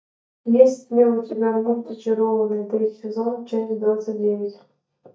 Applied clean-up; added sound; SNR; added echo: neural mask model DeepFilterNet 3.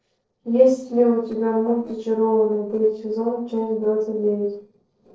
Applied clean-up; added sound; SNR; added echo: neural separator model SepFormer DNS4.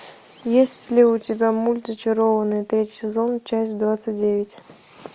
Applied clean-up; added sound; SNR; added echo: none; none; none; none.